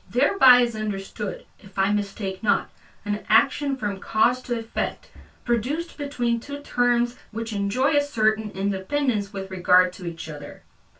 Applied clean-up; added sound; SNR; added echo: none; Knock; 20 dB; reverberation time 0.2 s.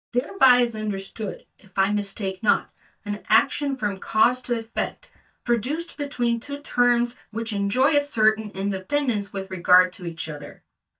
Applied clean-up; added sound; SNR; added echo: neural mask model DeepFilterNet 3.